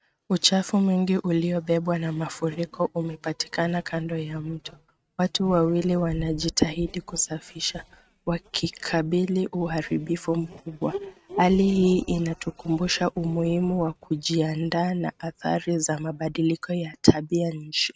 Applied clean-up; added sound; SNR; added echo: neural mask model RNNoise.